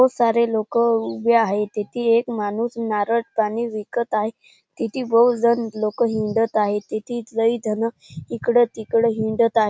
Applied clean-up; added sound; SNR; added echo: none; none; none; none.